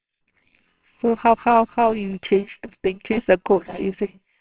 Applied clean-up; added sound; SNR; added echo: neural separator model SepFormer WHAMR!.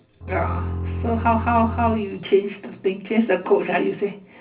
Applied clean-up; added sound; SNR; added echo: none; Bowed string instrument; 5 dB; reverberation time 0.4 s.